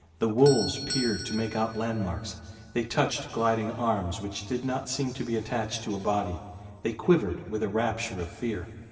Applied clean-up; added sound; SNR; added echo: none; Doorbell; 15 dB; reverberation time 2.5 s.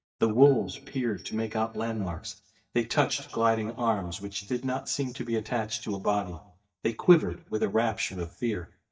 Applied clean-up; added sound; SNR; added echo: neural mask model DeepFilterNet 3.